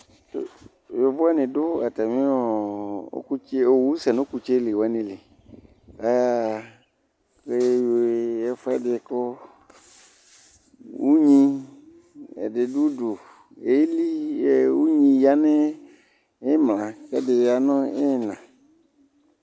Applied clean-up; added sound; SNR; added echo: none; none; none; none.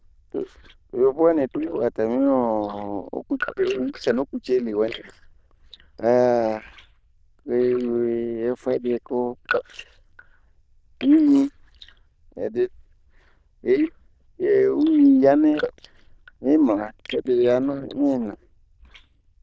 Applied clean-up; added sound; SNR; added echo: neural diffusion model UNIVERSE++.